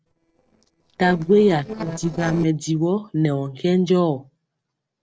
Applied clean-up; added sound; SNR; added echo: neural separator model SepFormer DNS4.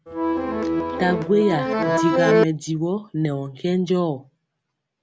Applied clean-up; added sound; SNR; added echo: none; Accordion; -3 dB; none.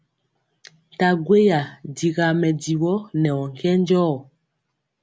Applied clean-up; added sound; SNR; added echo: none; none; none; none.